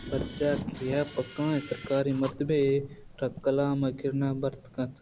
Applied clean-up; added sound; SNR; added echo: none; Thunder + Camera; 13 dB; none.